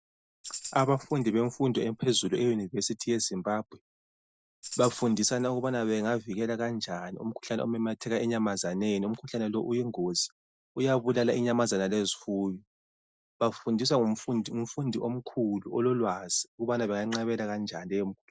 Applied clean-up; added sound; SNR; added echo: none; Tambourine; 18 dB; none.